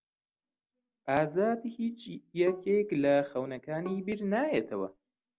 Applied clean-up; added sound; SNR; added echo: none; Bowed string instrument; 13 dB; none.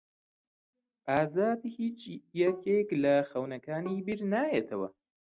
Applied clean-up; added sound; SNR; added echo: neural mask model RNNoise.